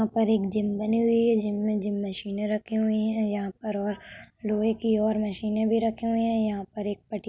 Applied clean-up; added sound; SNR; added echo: none; none; none; none.